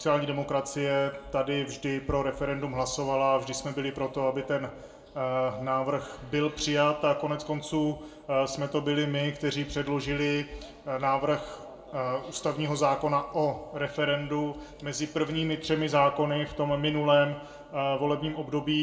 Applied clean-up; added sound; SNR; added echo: none; none; none; reverberation time 0.6 s.